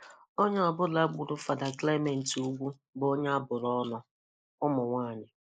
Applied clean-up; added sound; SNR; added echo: neural mask model Resemble Enhance denoiser.